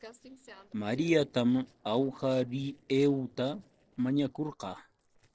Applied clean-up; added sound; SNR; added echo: neural separator model SepFormer DNS4.